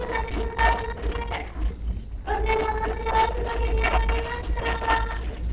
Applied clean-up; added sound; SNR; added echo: neural separator model SepFormer DNS4.